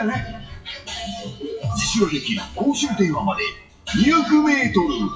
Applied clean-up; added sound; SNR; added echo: classical method WPE with log-MMSE.